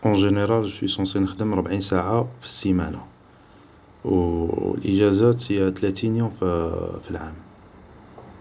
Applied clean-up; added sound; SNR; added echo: none; none; none; none.